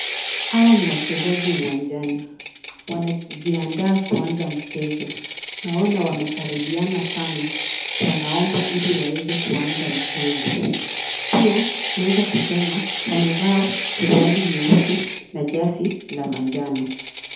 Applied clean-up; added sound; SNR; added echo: none; Ratchet, pawl; 0 dB; reverberation time 2.0 s.